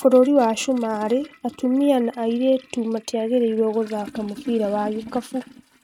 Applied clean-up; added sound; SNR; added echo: neural mask model RNNoise.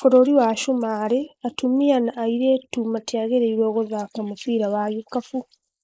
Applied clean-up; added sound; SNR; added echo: neural mask model Resemble Enhance denoiser.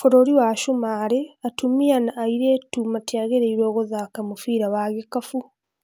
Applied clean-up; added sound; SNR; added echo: none; none; none; none.